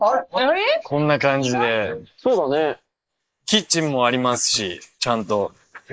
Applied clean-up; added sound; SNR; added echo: neural mask model Resemble Enhance denoiser.